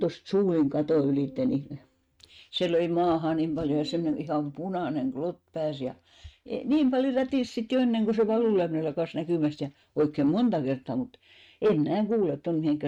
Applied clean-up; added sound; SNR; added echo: neural mask model RNNoise.